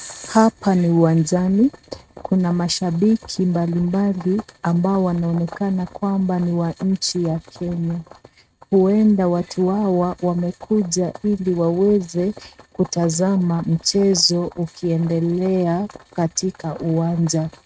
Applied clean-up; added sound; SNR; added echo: neural mask model RNNoise.